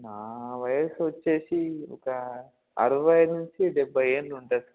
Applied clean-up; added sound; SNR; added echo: none; none; none; none.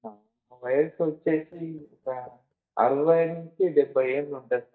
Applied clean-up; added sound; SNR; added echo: neural mask model DeepFilterNet 3.